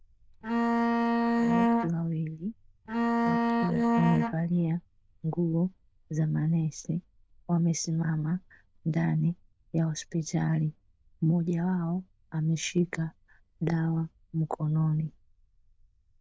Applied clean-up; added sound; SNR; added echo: neural diffusion model UNIVERSE++.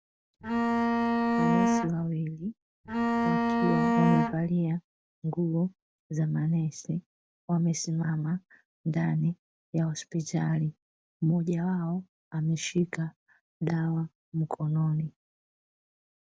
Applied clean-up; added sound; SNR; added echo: none; Bowed string instrument; -4 dB; none.